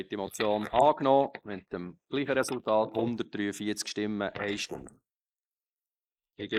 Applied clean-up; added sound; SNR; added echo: neural mask model Resemble Enhance denoiser.